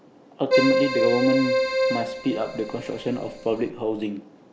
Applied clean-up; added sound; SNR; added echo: none; Keyboard (musical); -1 dB; none.